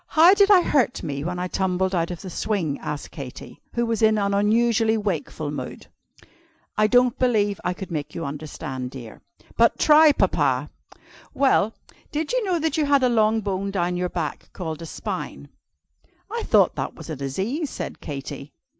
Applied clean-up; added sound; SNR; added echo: none; none; none; none.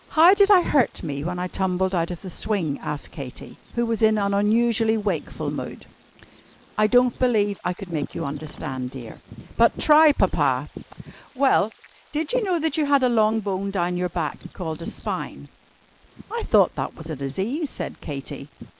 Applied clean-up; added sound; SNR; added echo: neural mask model Resemble Enhance denoiser.